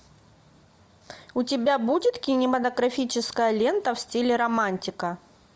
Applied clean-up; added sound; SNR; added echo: none; none; none; none.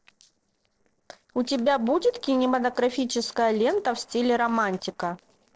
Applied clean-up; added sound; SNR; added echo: neural separator model SepFormer DNS4.